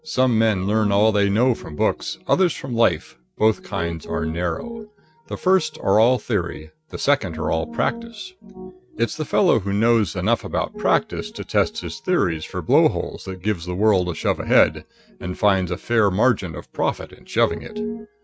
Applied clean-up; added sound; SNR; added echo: neural mask model RNNoise.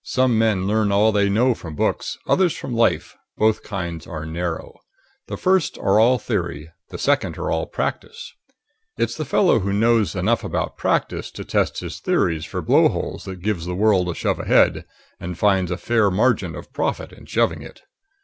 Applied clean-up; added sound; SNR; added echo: none; none; none; none.